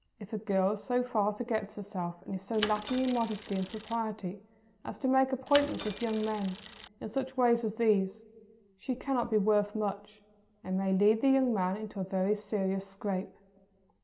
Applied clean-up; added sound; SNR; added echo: none; Mechanisms / Bicycle; 11 dB; reverberation time 0.7 s.